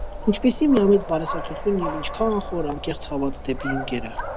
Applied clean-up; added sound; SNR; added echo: none; Dog; 7 dB; none.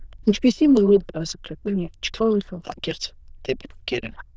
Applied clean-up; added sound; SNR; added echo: neural diffusion model UNIVERSE++.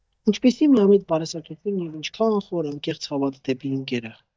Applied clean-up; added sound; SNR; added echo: neural mask model DeepFilterNet 3.